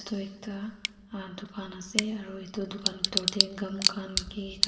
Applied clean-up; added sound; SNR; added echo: none; Tick / Bicycle; -4 dB; reverberation time 2.6 s.